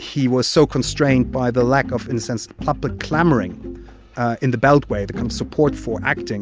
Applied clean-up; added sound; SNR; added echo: none; none; none; none.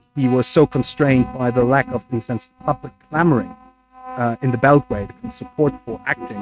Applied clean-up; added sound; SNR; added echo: neural mask model RNNoise.